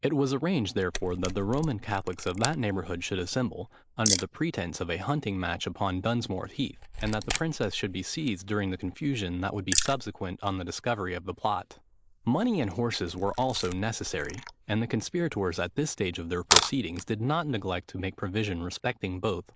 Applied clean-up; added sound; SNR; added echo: neural mask model Resemble Enhance denoiser.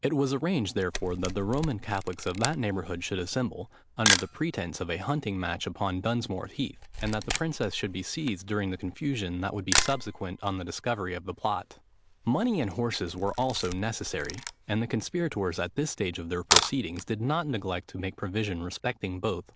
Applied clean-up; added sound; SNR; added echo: none; Camera; 5 dB; none.